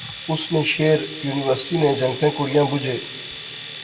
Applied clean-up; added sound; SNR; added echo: none; Domestic sounds, home sounds; 12 dB; reverberation time 1.2 s.